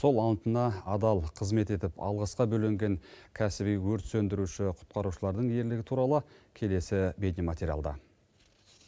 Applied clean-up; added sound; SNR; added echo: none; none; none; none.